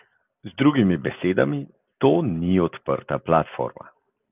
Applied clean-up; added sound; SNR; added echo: none; none; none; none.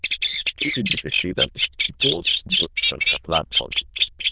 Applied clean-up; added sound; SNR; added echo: neural diffusion model UNIVERSE++.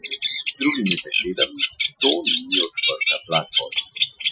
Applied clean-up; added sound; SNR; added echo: classical method Wiener filter.